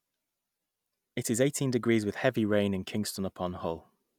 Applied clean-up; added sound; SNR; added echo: none; none; none; none.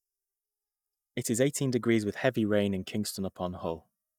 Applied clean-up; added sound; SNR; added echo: neural mask model DeepFilterNet 3.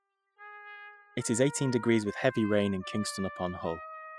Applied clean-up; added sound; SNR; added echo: classical method spectral subtraction.